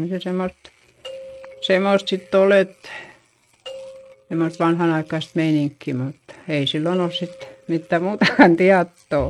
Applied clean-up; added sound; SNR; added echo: neural mask model RNNoise.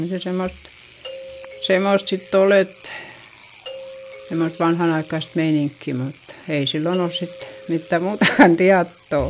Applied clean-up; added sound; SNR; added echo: none; Doorbell + Engine / Domestic sounds, home sounds; 19 dB; none.